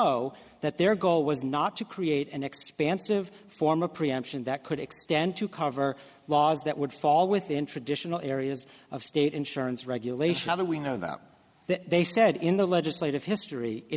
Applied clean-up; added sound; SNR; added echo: none; none; none; none.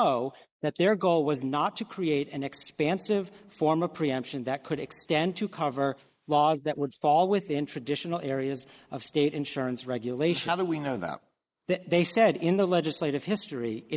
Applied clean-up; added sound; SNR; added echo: neural mask model Resemble Enhance denoiser.